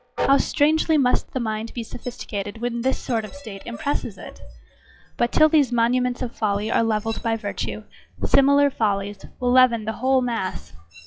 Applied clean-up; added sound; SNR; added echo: classical method log-MMSE.